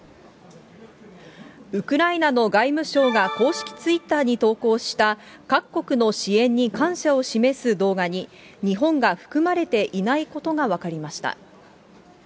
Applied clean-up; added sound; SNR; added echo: none; none; none; none.